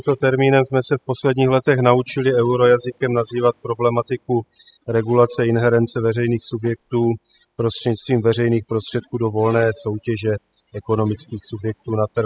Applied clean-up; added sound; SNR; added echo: classical method spectral subtraction.